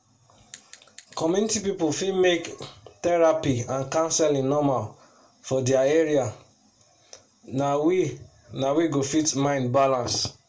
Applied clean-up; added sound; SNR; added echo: none; none; none; reverberation time 0.2 s.